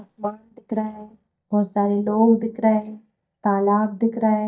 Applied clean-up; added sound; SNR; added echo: neural mask model DeepFilterNet 3.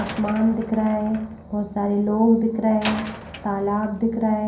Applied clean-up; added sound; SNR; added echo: none; Slam; 14 dB; reverberation time 0.6 s.